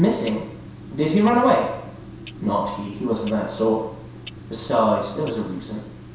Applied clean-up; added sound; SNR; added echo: none; Clock; 15 dB; reverberation time 0.7 s.